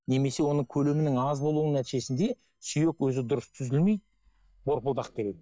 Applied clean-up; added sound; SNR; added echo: neural mask model DeepFilterNet 3.